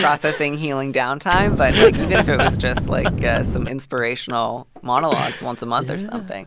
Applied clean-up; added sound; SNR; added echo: none; Explosion; 2 dB; none.